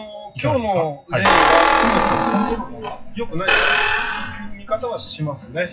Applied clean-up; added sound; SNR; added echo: classical method WPE with log-MMSE.